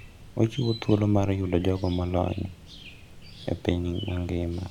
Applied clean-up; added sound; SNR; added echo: none; Chirp, tweet; 17 dB; none.